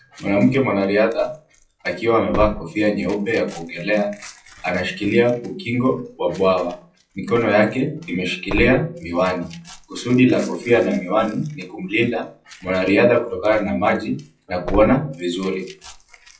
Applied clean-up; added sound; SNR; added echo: classical method WPE with log-MMSE.